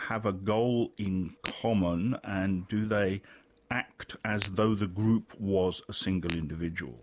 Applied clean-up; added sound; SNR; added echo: none; Tap / Glass; 15 dB; none.